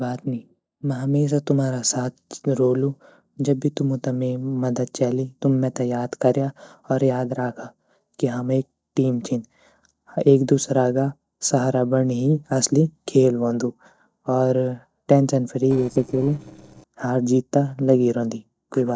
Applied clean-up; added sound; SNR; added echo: neural separator model SepFormer DNS4.